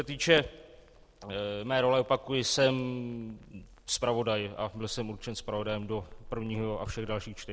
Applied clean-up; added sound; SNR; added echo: none; Crackle; 19 dB; none.